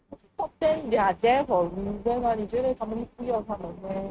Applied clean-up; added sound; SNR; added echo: neural mask model RNNoise.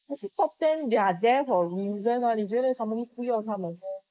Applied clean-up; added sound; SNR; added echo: neural mask model Resemble Enhance denoiser.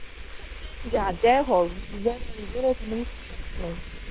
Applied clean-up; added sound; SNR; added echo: neural separator model SepFormer WHAM!.